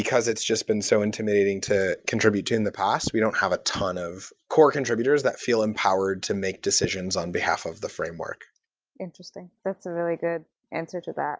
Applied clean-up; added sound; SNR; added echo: none; none; none; none.